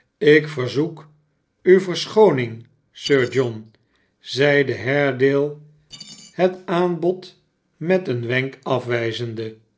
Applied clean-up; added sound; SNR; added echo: neural separator model SepFormer DNS4.